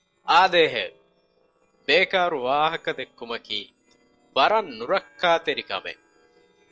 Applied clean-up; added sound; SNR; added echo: neural separator model SepFormer DNS4.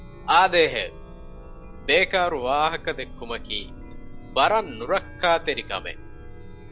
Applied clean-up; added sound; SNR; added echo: none; Chime; 14 dB; none.